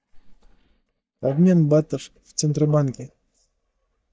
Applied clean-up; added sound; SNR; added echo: neural mask model DeepFilterNet 3.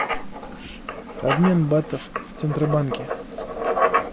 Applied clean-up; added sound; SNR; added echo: none; Writing; 3 dB; none.